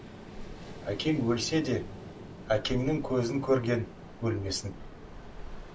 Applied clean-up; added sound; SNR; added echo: none; Ocean; 11 dB; none.